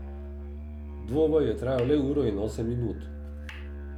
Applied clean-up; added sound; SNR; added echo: none; Musical instrument; 9 dB; none.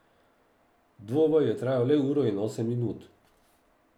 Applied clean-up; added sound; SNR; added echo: none; none; none; none.